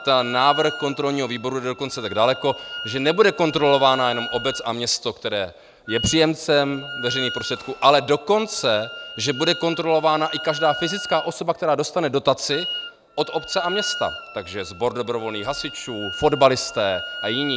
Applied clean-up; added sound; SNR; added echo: none; Wind instrument, woodwind instrument; 11 dB; none.